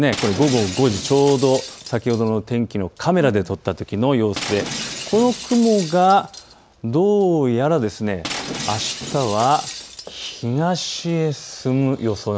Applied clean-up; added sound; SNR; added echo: none; Shatter; 13 dB; none.